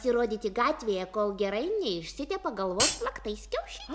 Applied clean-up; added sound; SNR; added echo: none; Hi-hat; -2 dB; none.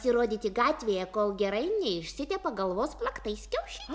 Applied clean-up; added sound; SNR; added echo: none; none; none; none.